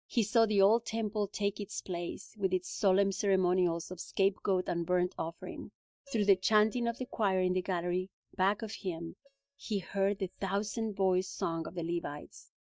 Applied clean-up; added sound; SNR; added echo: neural mask model DeepFilterNet 3.